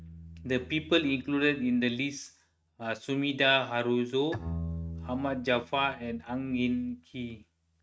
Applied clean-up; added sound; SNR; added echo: neural mask model RNNoise.